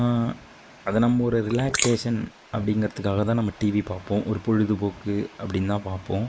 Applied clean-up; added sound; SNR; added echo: neural mask model Resemble Enhance denoiser.